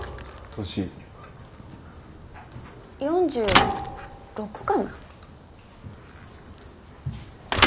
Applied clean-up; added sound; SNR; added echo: none; Thump, thud / Bicycle; -1 dB; none.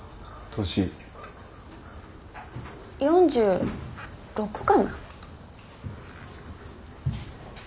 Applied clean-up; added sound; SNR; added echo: none; none; none; none.